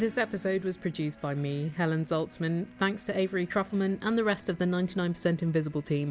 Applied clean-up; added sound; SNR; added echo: none; none; none; none.